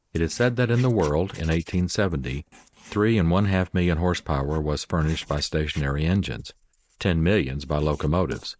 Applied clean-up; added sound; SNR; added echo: neural mask model Resemble Enhance denoiser.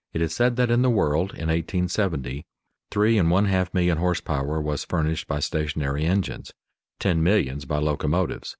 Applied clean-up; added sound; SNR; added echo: none; none; none; none.